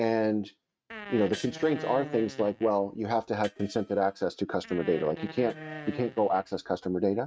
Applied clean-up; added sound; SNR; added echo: neural mask model RNNoise.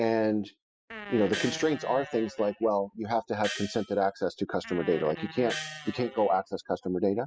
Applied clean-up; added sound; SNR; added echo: classical method spectral subtraction.